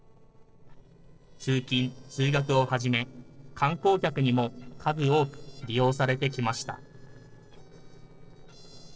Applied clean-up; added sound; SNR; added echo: neural separator model SepFormer DNS4.